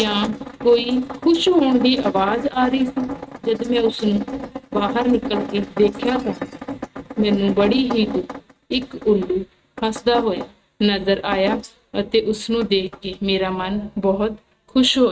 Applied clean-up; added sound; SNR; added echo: neural mask model RNNoise.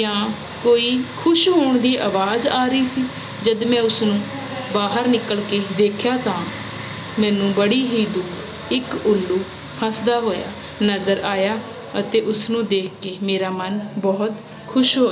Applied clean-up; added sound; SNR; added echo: none; none; none; none.